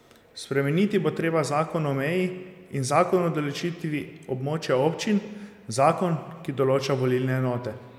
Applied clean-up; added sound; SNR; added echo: none; none; none; none.